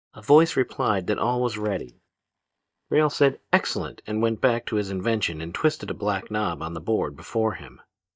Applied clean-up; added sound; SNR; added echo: neural mask model DeepFilterNet 3.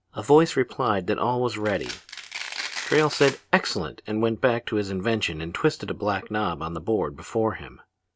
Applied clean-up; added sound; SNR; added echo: none; Domestic sounds, home sounds; 10 dB; none.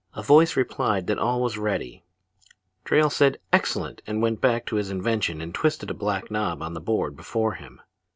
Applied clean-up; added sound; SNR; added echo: none; none; none; none.